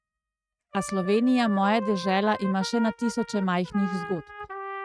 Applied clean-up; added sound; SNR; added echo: neural mask model RNNoise.